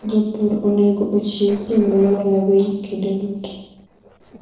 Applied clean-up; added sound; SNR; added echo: neural separator model SepFormer DNS4.